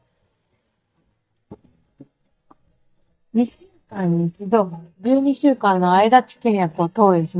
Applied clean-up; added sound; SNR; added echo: neural mask model DeepFilterNet 3.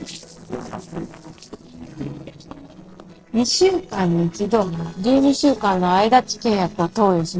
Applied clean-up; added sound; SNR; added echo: neural separator model SepFormer DNS4.